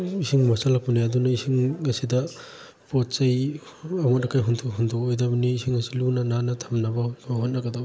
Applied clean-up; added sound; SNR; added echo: none; none; none; none.